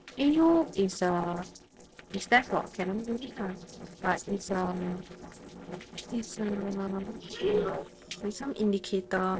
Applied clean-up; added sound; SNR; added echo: neural separator model SepFormer DNS4.